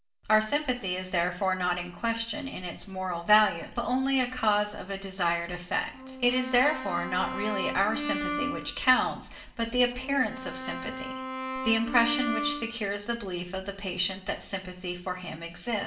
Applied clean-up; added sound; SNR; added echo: none; Brass instrument; 5 dB; reverberation time 0.7 s.